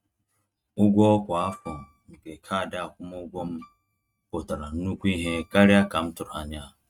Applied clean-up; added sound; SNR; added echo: neural mask model RNNoise.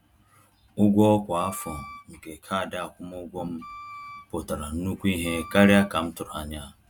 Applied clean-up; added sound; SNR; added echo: none; Wind instrument, woodwind instrument; 17 dB; none.